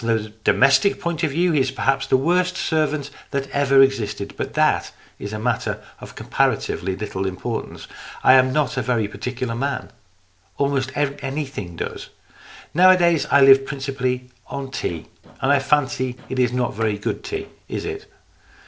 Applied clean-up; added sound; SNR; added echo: neural separator model SepFormer DNS4.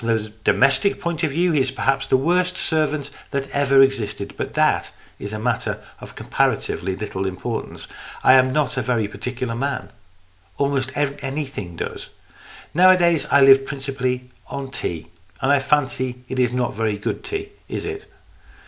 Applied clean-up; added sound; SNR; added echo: none; none; none; none.